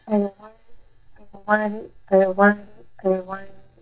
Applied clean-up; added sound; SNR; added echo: neural mask model DeepFilterNet 3.